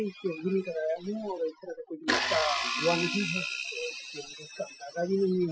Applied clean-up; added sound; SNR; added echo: classical method Wiener filter.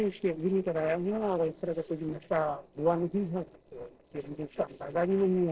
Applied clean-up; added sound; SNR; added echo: neural separator model SepFormer DNS4.